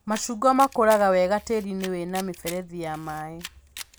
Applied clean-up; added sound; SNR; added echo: none; Camera; 18 dB; none.